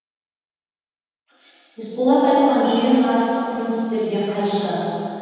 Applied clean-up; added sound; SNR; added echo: none; none; none; reverberation time 2.1 s.